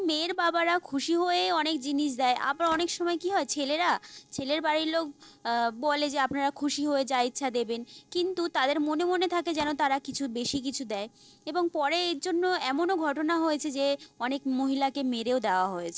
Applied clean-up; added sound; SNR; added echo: neural separator model SepFormer DNS4.